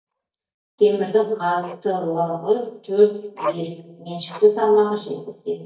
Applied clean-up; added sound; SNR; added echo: neural mask model DeepFilterNet 3.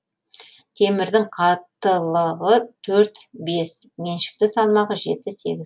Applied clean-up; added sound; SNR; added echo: none; none; none; none.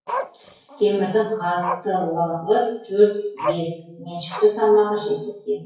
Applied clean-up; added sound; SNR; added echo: classical method WPE with log-MMSE.